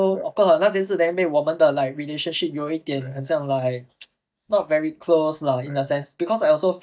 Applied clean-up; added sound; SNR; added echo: neural mask model DeepFilterNet 3.